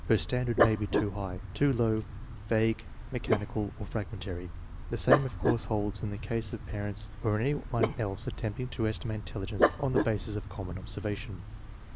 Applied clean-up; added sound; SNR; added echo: none; Dog; 2 dB; none.